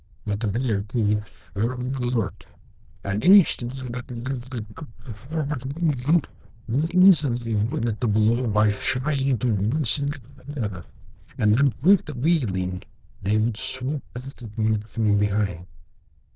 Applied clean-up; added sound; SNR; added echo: neural diffusion model UNIVERSE++.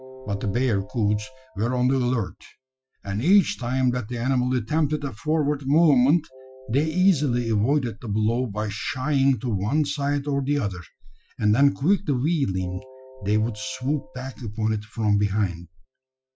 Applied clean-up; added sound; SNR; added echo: classical method Wiener filter.